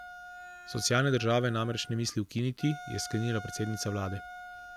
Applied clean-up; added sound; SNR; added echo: none; Wind instrument, woodwind instrument; 14 dB; none.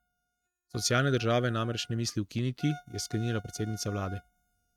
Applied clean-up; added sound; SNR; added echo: neural mask model RNNoise.